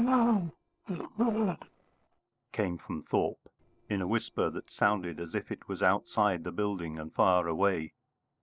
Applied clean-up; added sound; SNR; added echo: neural separator model SepFormer DNS4.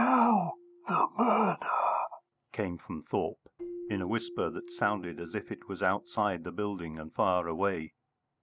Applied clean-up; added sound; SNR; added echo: none; Keyboard (musical); 18 dB; none.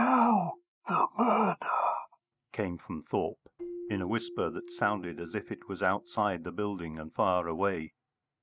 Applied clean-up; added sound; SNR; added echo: neural mask model RNNoise.